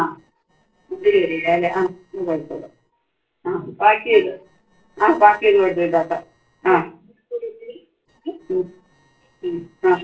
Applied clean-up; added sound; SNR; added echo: neural separator model SepFormer DNS4.